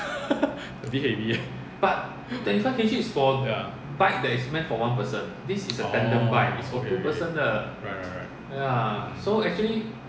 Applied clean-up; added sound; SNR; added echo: none; none; none; none.